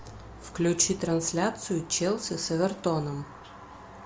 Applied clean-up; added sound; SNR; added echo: none; none; none; none.